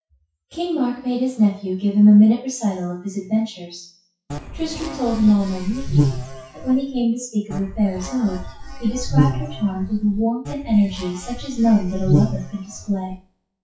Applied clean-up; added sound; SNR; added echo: classical method WPE with log-MMSE.